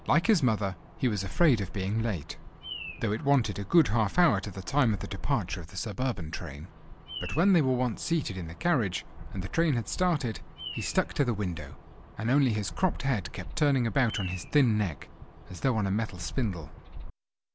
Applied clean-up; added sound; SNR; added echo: none; Bird vocalization, bird call, bird song; 13 dB; none.